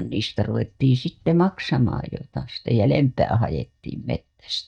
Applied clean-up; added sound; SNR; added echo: neural mask model DeepFilterNet 3.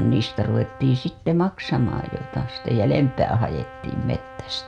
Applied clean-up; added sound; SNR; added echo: none; Brass instrument; 18 dB; none.